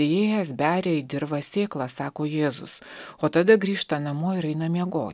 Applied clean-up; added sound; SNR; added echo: none; none; none; none.